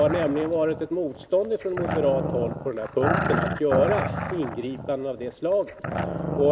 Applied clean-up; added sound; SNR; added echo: none; Growling; 4 dB; none.